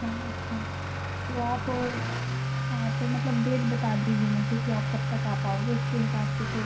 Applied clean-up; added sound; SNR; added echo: none; Accelerating, revving, vroom / Motor vehicle (road); -3 dB; reverberation time 0.3 s.